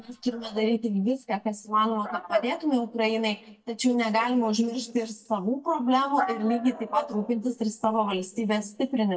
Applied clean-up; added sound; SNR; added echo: neural mask model DeepFilterNet 3.